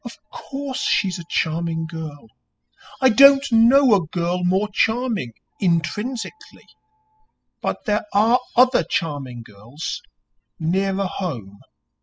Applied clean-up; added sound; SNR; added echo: classical method spectral subtraction.